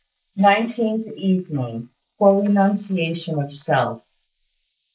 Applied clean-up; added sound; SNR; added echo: neural mask model Resemble Enhance denoiser.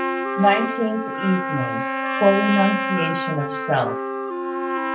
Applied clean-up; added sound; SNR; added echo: none; Trumpet + Wind instrument, woodwind instrument; 2 dB; none.